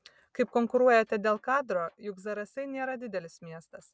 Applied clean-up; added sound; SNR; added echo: none; none; none; none.